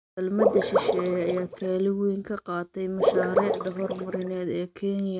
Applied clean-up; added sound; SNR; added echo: neural mask model RNNoise.